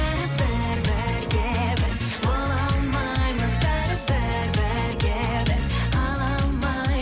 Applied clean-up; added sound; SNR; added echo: none; Livestock, farm animals, working animals; 18 dB; none.